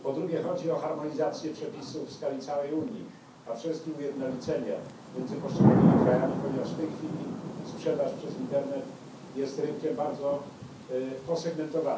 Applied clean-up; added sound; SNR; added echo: none; Thunder / Rain; 0 dB; reverberation time 0.6 s.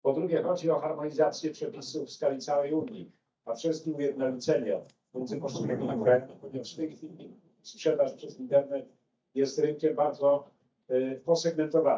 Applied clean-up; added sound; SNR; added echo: neural mask model DeepFilterNet 3.